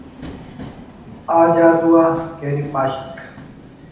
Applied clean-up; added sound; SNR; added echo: none; Subway, metro, underground; 19 dB; reverberation time 0.9 s.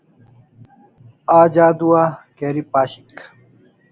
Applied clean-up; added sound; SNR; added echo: none; none; none; none.